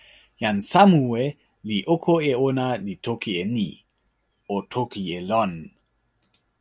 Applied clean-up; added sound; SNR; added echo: none; none; none; none.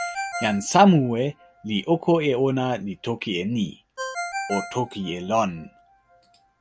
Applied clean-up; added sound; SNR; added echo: none; Ringtone; 13 dB; none.